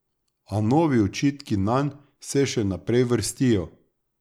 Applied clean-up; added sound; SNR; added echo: none; none; none; none.